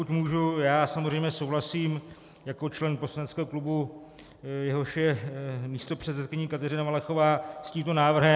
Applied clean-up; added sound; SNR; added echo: none; none; none; none.